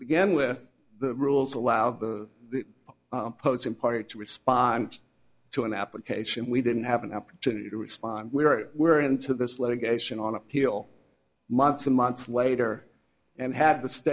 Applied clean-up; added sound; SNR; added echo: none; none; none; none.